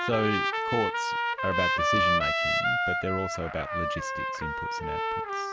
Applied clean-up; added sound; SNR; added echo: none; Trumpet; -5 dB; none.